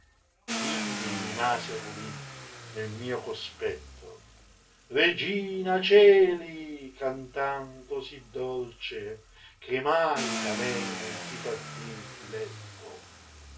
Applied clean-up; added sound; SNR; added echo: none; Car; 11 dB; reverberation time 0.2 s.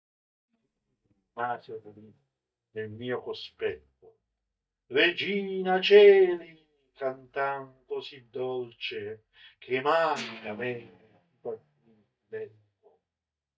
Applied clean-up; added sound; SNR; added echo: neural mask model DeepFilterNet 3.